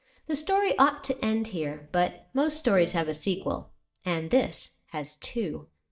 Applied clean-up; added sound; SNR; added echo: neural mask model DeepFilterNet 3.